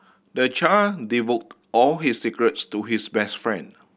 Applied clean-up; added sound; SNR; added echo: none; none; none; none.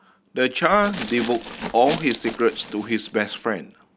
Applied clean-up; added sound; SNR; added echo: none; Glass; 12 dB; none.